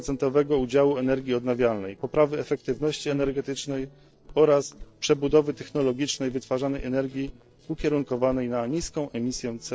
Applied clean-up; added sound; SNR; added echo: neural separator model SepFormer DNS4.